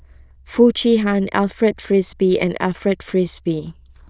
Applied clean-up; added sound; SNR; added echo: neural diffusion model UNIVERSE++.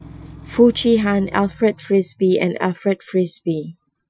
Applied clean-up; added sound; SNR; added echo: classical method Wiener filter.